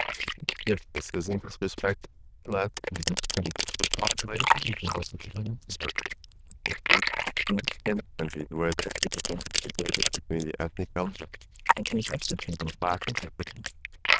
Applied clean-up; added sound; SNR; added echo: neural diffusion model UNIVERSE++.